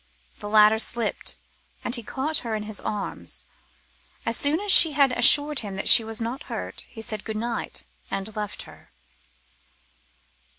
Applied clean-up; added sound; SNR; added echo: none; none; none; none.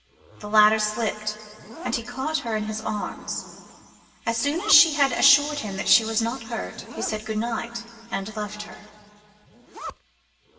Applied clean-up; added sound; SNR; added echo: none; Zipper (clothing); 18 dB; reverberation time 2.5 s.